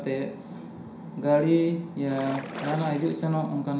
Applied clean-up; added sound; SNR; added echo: none; Splash, splatter; 13 dB; reverberation time 0.5 s.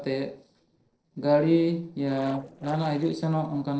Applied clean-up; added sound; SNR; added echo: neural separator model SepFormer DNS4.